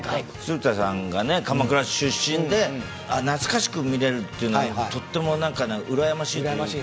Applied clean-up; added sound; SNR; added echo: none; none; none; none.